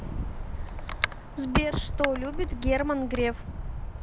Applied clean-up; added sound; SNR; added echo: none; Wind; 4 dB; none.